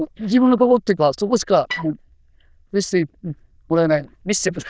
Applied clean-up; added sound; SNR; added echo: neural diffusion model UNIVERSE++.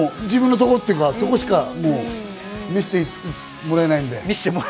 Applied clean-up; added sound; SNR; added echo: none; none; none; none.